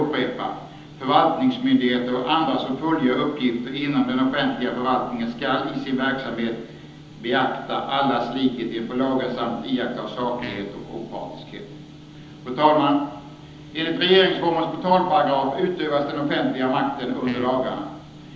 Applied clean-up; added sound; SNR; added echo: none; Fart; 17 dB; reverberation time 0.9 s.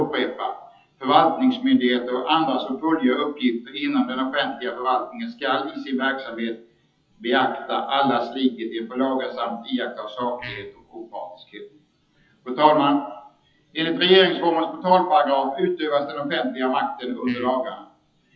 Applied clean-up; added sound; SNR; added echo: classical method WPE with log-MMSE.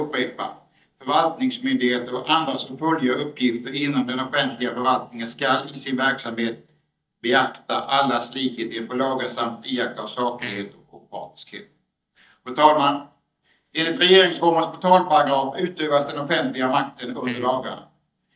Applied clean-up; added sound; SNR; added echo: neural mask model DeepFilterNet 3.